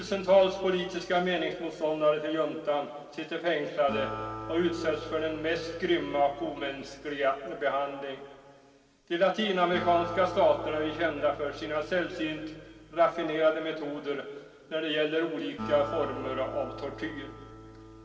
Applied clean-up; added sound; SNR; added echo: none; Acoustic guitar; 14 dB; reverberation time 2.2 s.